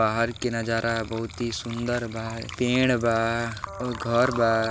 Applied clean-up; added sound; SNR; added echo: none; Water / Liquid; 16 dB; none.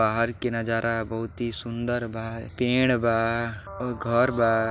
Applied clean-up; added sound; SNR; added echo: none; none; none; none.